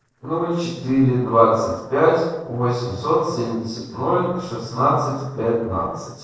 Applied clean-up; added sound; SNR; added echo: neural separator model SepFormer DNS4.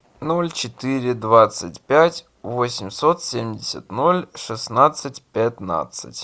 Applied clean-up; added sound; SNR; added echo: none; none; none; none.